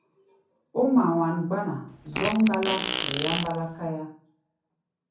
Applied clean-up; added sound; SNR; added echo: none; Fart; 4 dB; reverberation time 0.6 s.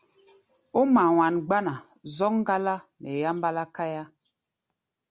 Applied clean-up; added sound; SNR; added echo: none; none; none; none.